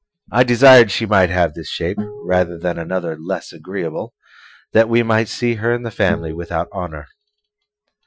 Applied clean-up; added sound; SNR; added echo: classical method Wiener filter.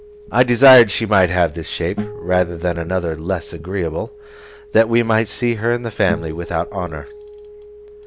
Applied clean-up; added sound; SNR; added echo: none; Acoustic guitar; 16 dB; none.